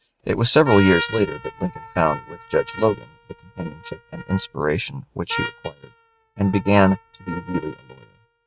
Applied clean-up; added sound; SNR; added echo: neural mask model RNNoise.